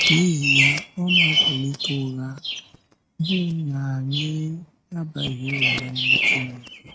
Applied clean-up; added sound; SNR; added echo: neural mask model RNNoise.